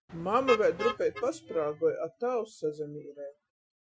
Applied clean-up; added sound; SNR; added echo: classical method Wiener filter.